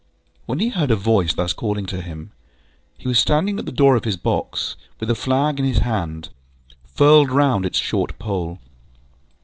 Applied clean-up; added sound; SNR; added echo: none; none; none; none.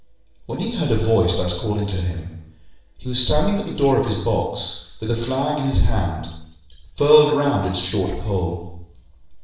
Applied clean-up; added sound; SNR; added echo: none; none; none; reverberation time 0.8 s.